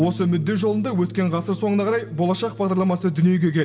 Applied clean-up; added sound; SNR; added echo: none; Bass guitar; 16 dB; reverberation time 2.7 s.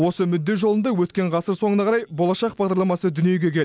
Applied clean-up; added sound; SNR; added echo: none; none; none; none.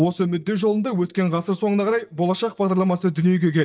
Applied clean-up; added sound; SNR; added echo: neural mask model DeepFilterNet 3.